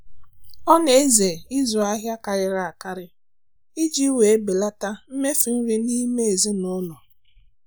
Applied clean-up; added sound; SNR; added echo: none; none; none; none.